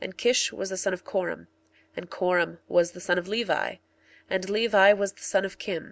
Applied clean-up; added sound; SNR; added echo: none; none; none; none.